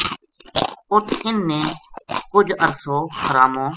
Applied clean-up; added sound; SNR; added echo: classical method spectral subtraction.